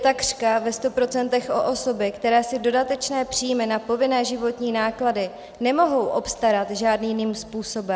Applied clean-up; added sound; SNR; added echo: none; none; none; none.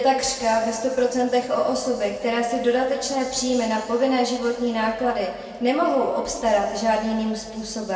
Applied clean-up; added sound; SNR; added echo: none; none; none; reverberation time 1.9 s.